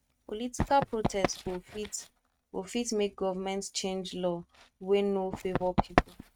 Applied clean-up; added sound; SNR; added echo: neural mask model RNNoise.